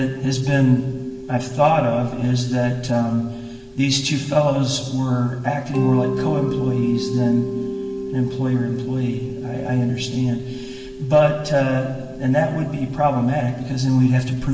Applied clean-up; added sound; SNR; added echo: none; Mallet percussion; 10 dB; reverberation time 1.2 s.